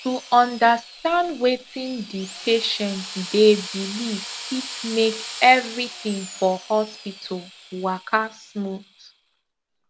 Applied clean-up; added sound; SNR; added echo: none; Drill; 14 dB; none.